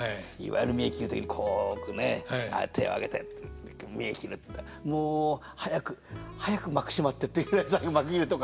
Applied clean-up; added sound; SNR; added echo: none; none; none; none.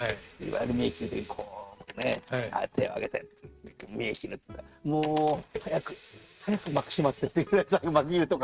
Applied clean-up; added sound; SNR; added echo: neural mask model RNNoise.